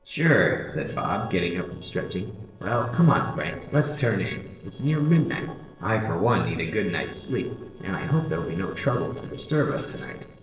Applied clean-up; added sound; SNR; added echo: neural separator model SepFormer DNS4.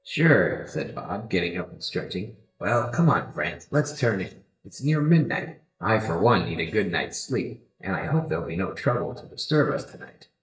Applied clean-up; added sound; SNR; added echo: neural mask model DeepFilterNet 3.